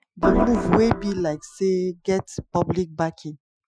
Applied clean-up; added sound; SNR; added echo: classical method Wiener filter.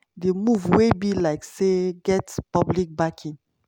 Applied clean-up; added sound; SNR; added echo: none; none; none; none.